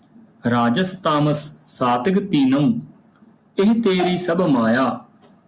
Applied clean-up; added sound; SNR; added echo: none; none; none; none.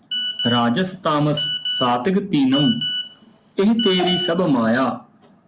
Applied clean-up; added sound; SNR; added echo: none; Telephone; 7 dB; none.